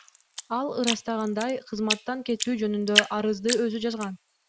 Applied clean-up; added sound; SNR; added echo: none; Drip; 4 dB; none.